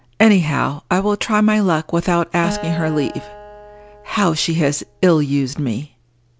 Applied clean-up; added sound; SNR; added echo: none; Acoustic guitar; 15 dB; none.